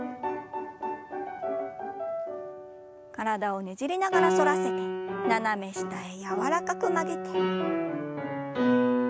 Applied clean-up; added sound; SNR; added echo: none; none; none; none.